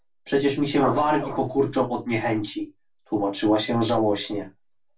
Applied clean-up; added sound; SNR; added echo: none; Printer / Engine; 5 dB; reverberation time 0.2 s.